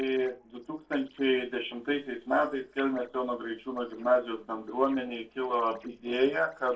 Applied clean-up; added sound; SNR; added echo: neural separator model SepFormer DNS4.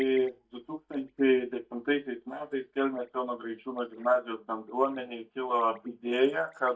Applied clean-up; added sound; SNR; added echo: neural mask model DeepFilterNet 3.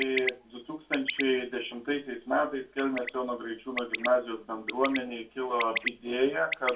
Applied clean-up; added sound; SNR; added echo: none; Bird; 8 dB; reverberation time 0.2 s.